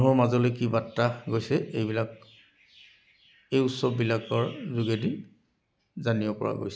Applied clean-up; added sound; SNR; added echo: none; none; none; none.